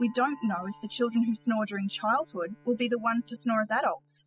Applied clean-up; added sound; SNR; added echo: classical method spectral subtraction.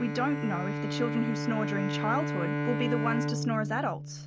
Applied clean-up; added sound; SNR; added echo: none; Bowed string instrument; 0 dB; none.